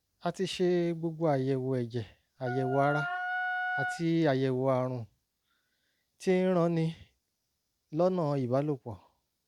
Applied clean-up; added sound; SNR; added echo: none; Wind instrument, woodwind instrument; 3 dB; none.